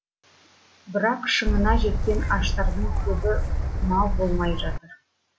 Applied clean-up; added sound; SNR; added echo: none; Gull, seagull / Wind; -4 dB; none.